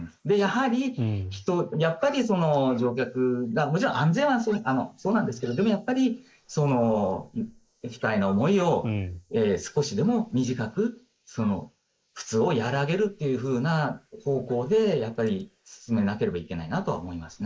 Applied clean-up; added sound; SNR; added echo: neural mask model Resemble Enhance denoiser.